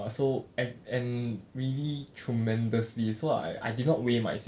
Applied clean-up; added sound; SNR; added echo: none; none; none; none.